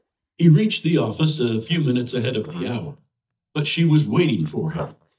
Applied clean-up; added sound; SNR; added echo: neural mask model DeepFilterNet 3.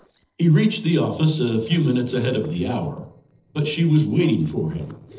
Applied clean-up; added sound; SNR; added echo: neural separator model SepFormer DNS4.